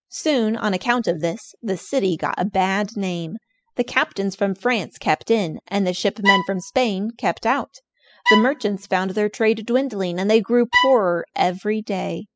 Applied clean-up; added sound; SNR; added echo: classical method spectral subtraction.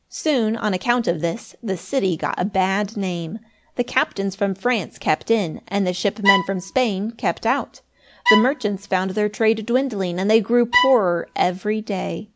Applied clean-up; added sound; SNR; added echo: none; Bowed string instrument; 2 dB; none.